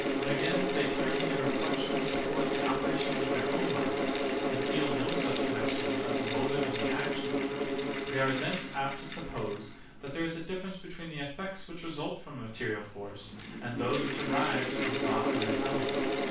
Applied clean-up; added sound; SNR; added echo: none; Mechanical fan; -4 dB; reverberation time 0.3 s.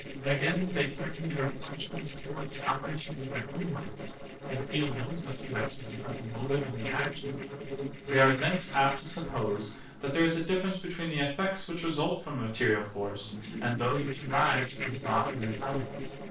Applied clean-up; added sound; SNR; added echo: neural separator model SepFormer DNS4.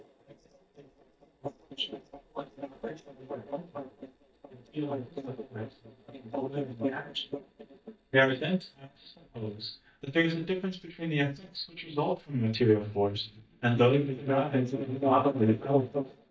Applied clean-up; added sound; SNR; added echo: neural mask model DeepFilterNet 3.